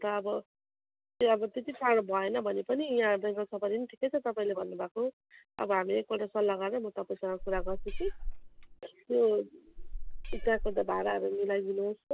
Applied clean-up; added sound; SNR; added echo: none; Meow; 3 dB; none.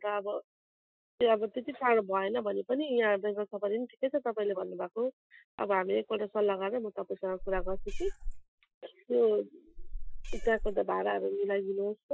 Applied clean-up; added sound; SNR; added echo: classical method Wiener filter.